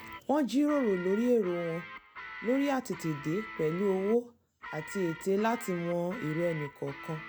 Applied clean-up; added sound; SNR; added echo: none; Guitar; 14 dB; none.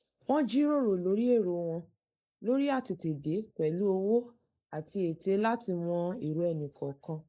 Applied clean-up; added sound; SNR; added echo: neural mask model Resemble Enhance denoiser.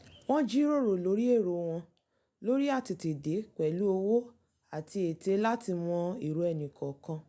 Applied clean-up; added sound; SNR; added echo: none; none; none; none.